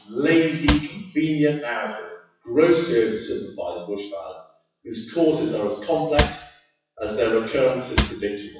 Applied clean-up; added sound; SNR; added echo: classical method WPE with log-MMSE.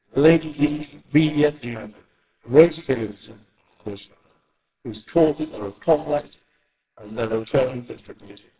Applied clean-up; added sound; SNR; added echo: neural separator model SepFormer WHAMR!.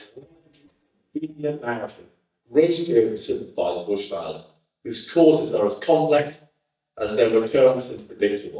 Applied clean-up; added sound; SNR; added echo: neural mask model DeepFilterNet 3.